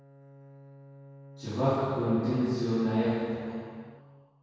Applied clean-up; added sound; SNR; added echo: none; Bowed string instrument; 20 dB; reverberation time 2.2 s.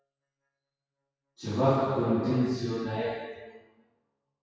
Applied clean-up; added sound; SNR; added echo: classical method WPE with log-MMSE.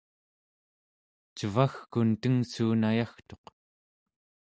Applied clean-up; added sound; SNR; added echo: none; none; none; none.